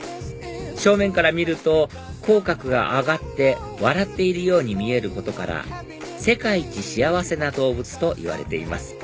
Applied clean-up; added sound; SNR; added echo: none; none; none; none.